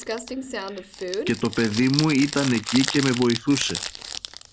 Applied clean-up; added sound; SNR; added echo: none; Crumpling, crinkling; 7 dB; none.